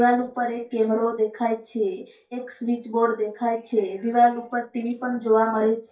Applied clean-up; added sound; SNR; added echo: neural mask model DeepFilterNet 3.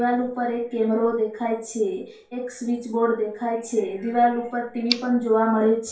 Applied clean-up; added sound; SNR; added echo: none; Tick; 17 dB; reverberation time 0.3 s.